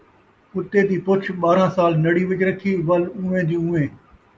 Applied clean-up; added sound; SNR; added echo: none; none; none; none.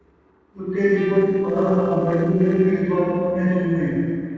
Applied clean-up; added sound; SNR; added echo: neural separator model SepFormer DNS4.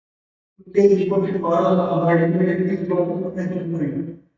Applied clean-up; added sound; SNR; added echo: neural mask model DeepFilterNet 3.